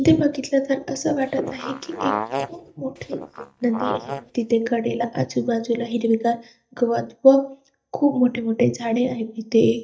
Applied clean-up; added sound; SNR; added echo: neural mask model DeepFilterNet 3.